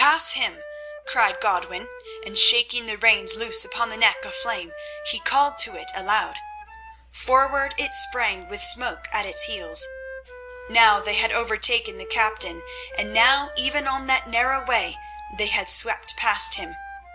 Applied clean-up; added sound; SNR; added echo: none; Wind instrument, woodwind instrument; 16 dB; none.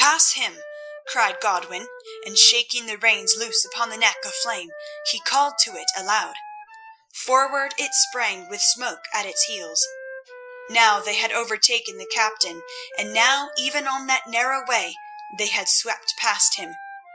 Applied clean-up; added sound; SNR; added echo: classical method Wiener filter.